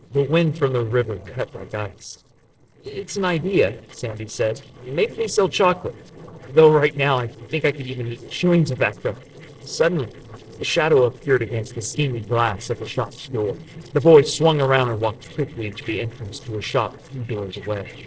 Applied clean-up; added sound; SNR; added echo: neural separator model SepFormer DNS4.